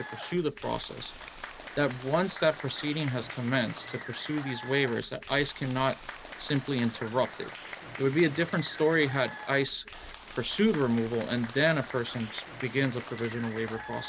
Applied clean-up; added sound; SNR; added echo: none; Applause; 12 dB; none.